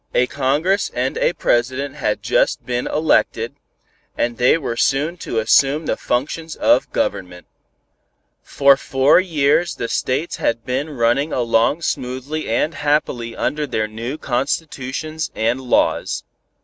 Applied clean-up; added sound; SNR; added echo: none; none; none; none.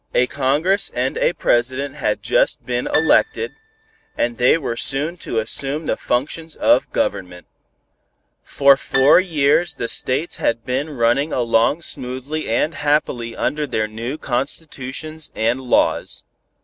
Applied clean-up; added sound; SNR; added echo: none; Piano; 12 dB; none.